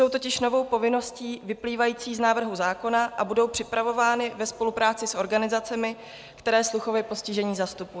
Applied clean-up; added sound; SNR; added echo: none; none; none; none.